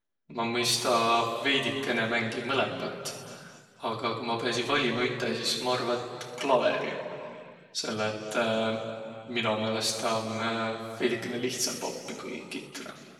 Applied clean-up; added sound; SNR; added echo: none; none; none; reverberation time 2.1 s.